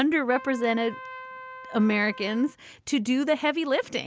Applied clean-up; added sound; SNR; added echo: none; Trumpet; 18 dB; none.